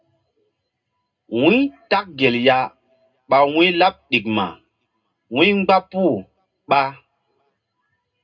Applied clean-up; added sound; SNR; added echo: none; none; none; reverberation time 0.2 s.